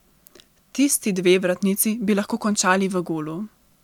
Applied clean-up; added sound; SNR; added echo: none; none; none; none.